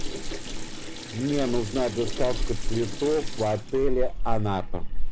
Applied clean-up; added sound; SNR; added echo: none; Sink (filling or washing) / Water tap, faucet; -3 dB; none.